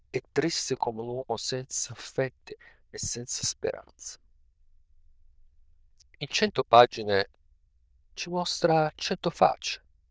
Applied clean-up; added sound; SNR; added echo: neural diffusion model UNIVERSE++.